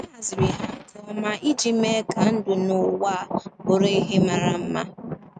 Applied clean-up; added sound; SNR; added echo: neural mask model RNNoise.